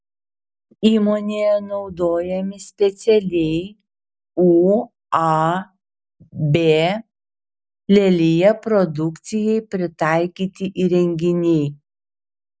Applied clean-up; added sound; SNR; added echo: none; none; none; none.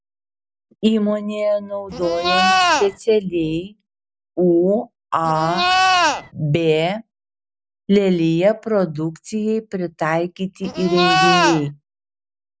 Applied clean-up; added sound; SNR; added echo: none; Livestock, farm animals, working animals; -3 dB; none.